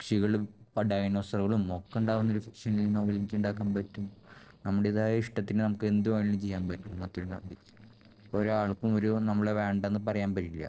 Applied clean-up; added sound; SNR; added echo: neural separator model SepFormer DNS4.